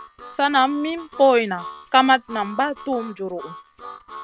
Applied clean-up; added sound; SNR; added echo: none; Rattle (instrument) + Harmonica; 17 dB; none.